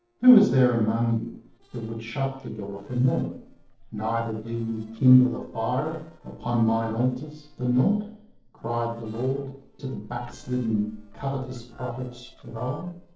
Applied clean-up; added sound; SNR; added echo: neural separator model SepFormer DNS4.